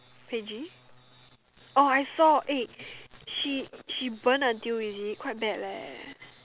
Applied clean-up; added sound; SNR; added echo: none; none; none; none.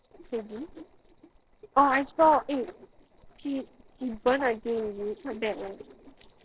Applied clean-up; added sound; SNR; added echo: neural separator model SepFormer DNS4.